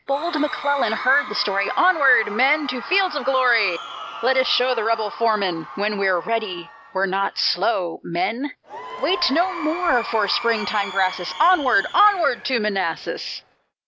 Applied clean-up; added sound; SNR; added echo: none; Crowd / Cheering; 12 dB; none.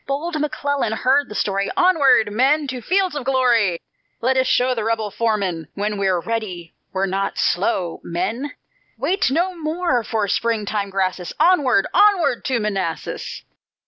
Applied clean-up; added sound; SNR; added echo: none; none; none; none.